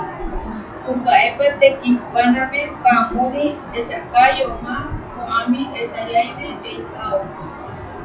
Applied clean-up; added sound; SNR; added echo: classical method WPE with log-MMSE.